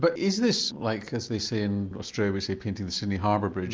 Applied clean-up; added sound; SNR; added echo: none; none; none; none.